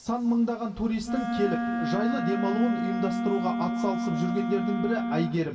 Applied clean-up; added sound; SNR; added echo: none; Wind instrument, woodwind instrument; 1 dB; reverberation time 2.1 s.